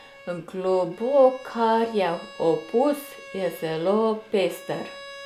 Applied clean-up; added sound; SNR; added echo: none; Bowed string instrument; 20 dB; none.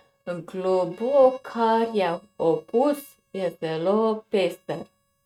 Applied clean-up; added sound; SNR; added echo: neural mask model RNNoise.